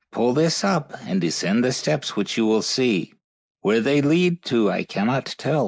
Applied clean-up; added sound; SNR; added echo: neural mask model Resemble Enhance denoiser.